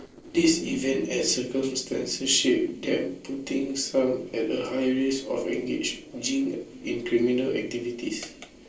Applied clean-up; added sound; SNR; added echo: neural separator model SepFormer DNS4.